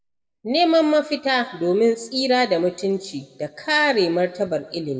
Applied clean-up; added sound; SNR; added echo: none; none; none; reverberation time 0.9 s.